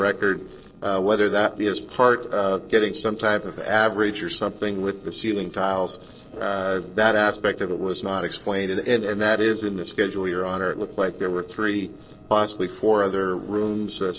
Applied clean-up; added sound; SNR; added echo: neural separator model SepFormer DNS4.